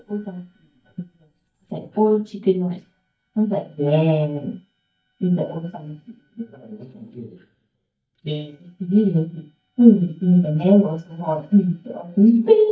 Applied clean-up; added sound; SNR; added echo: neural mask model DeepFilterNet 3.